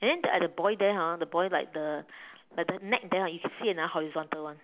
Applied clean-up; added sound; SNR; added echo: none; none; none; none.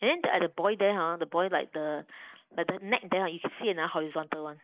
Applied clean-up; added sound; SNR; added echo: neural mask model Resemble Enhance denoiser.